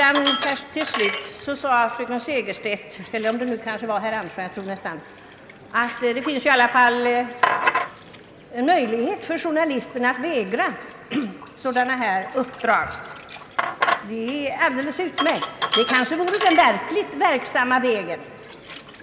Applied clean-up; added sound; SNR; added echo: none; Sink (filling or washing); 8 dB; none.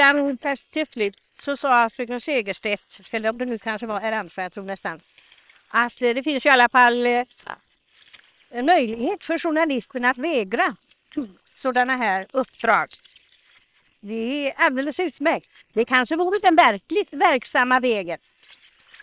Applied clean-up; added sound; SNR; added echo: neural separator model SepFormer WHAM!.